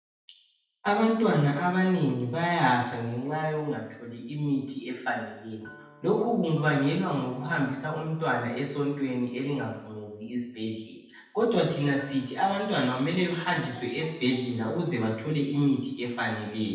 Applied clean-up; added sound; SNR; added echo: none; Piano; 20 dB; reverberation time 0.9 s.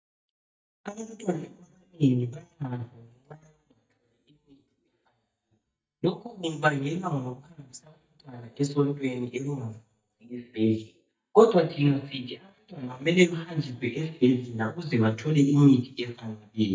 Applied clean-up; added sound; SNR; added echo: neural mask model DeepFilterNet 3.